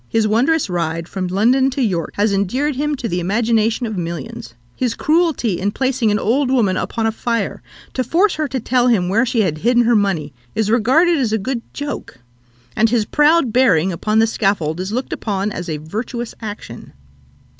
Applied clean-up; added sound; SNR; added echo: none; none; none; none.